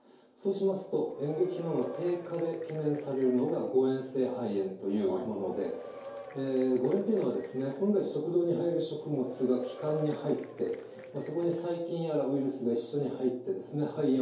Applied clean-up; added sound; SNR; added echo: none; Applause / Crowd / Cheering; 17 dB; reverberation time 2.4 s.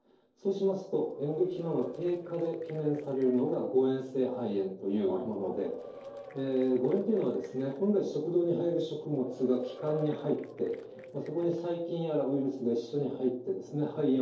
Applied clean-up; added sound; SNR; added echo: neural separator model SepFormer DNS4.